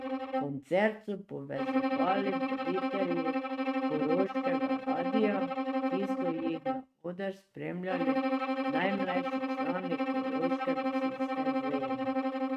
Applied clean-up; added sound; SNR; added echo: neural mask model RNNoise.